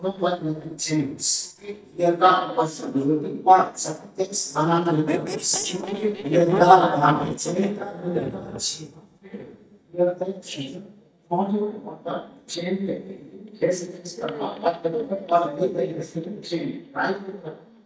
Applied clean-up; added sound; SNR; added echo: neural mask model DeepFilterNet 3.